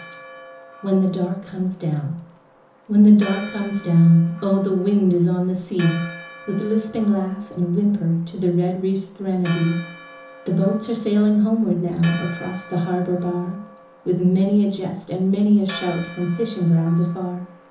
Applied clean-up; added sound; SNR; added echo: none; Church bell; 19 dB; reverberation time 0.7 s.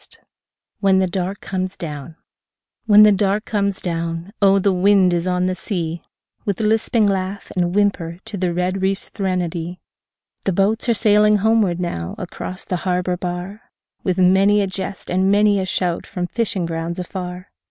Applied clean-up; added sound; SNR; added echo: none; none; none; none.